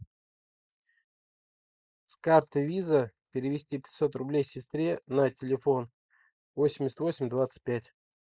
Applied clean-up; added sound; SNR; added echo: neural mask model Resemble Enhance denoiser.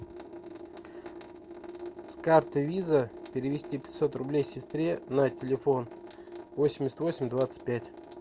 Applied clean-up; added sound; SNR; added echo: none; Drip / Sink (filling or washing) / Water tap, faucet; 14 dB; none.